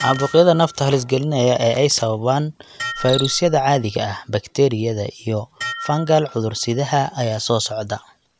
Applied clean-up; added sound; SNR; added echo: none; Dishes, pots, and pans + Cricket; 15 dB; none.